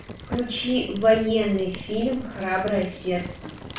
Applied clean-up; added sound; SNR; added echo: none; Fire; 13 dB; reverberation time 0.4 s.